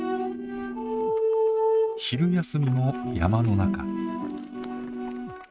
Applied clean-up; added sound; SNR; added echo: neural mask model RNNoise.